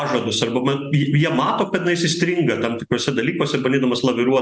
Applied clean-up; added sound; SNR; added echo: none; none; none; none.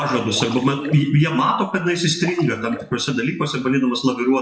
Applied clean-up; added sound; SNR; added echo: classical method WPE with log-MMSE.